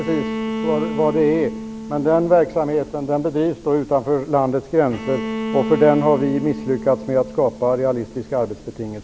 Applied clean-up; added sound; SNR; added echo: none; Bowed string instrument; 10 dB; none.